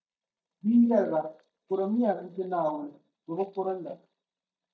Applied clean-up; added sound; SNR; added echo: neural mask model DeepFilterNet 3.